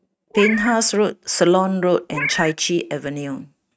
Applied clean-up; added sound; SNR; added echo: neural mask model RNNoise.